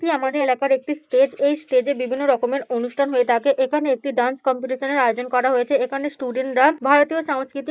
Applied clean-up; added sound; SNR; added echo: neural mask model Resemble Enhance denoiser.